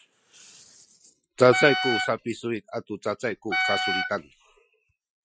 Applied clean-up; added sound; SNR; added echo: classical method Wiener filter.